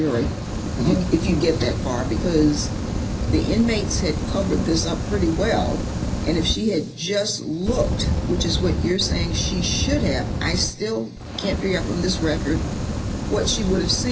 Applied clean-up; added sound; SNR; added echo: none; Fire; 2 dB; reverberation time 0.5 s.